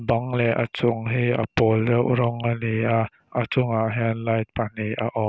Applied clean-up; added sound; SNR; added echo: none; none; none; none.